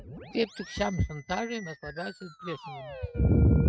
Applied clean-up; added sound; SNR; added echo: neural mask model RNNoise.